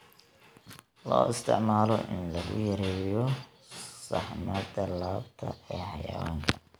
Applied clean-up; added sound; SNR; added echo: none; none; none; none.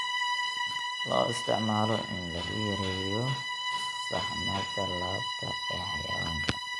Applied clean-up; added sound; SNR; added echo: none; Bowed string instrument; 0 dB; none.